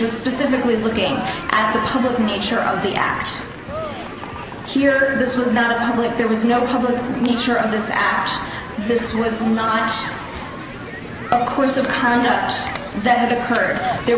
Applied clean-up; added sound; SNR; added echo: none; Human group actions; 11 dB; none.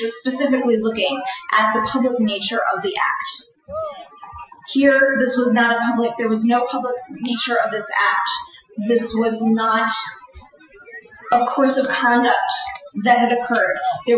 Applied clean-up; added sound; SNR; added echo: classical method Wiener filter.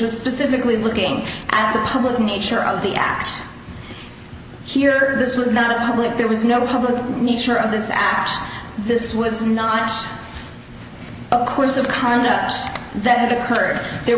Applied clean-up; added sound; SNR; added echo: none; none; none; none.